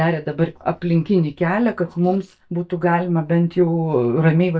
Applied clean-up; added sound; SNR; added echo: neural mask model DeepFilterNet 3.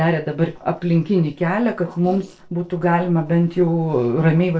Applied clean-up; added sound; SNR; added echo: neural separator model SepFormer DNS4.